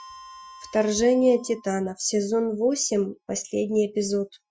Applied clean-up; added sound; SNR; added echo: classical method Wiener filter.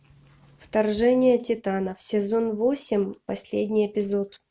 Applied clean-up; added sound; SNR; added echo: none; none; none; none.